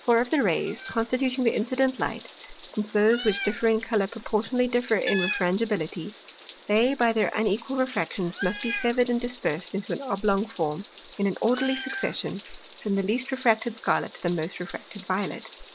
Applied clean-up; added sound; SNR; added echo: none; Meow; 14 dB; none.